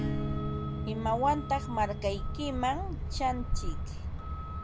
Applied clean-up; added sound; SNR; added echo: none; Acoustic guitar / Strum + Truck; 0 dB; none.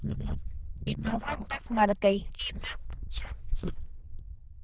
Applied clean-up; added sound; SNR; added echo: neural diffusion model UNIVERSE++.